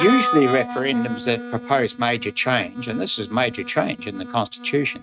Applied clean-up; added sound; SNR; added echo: neural mask model RNNoise.